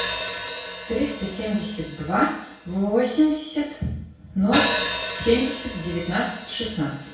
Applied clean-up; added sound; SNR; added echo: none; Hi-hat; 7 dB; reverberation time 0.6 s.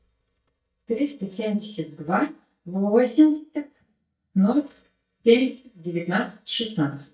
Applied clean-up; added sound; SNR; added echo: neural mask model DeepFilterNet 3.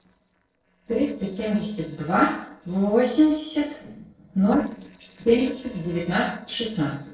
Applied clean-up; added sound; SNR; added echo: neural separator model SepFormer DNS4.